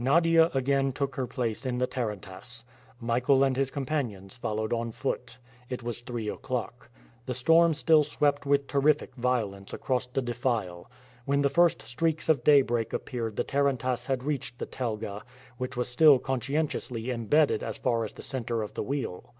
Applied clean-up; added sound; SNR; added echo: none; none; none; none.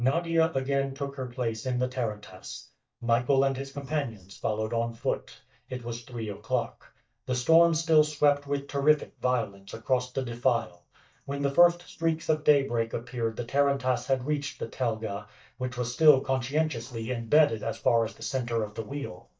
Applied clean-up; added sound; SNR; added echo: neural mask model DeepFilterNet 3.